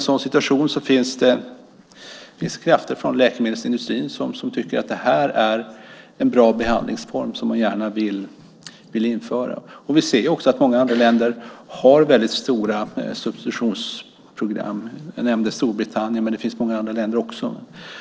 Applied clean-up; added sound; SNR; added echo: neural separator model SepFormer DNS4.